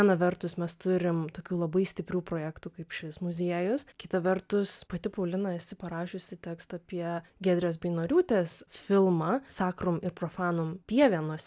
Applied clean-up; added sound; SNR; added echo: none; none; none; none.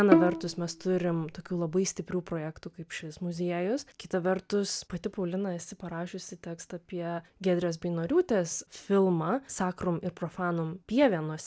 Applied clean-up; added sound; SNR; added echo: none; Bowed string instrument; -1 dB; none.